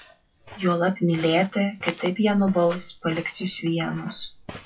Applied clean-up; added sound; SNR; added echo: classical method WPE with log-MMSE.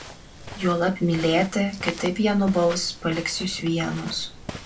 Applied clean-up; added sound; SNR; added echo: none; Walk, footsteps; 14 dB; reverberation time 0.2 s.